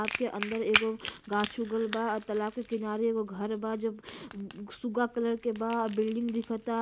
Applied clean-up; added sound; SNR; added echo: none; Crackle; 4 dB; none.